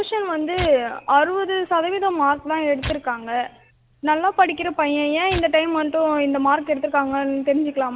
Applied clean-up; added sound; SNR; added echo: none; Tearing; 18 dB; none.